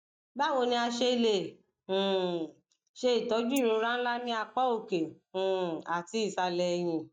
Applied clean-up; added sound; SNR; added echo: neural mask model DeepFilterNet 3.